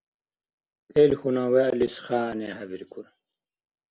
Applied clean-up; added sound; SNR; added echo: none; none; none; none.